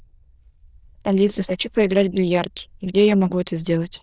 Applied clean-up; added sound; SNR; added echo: neural diffusion model UNIVERSE++.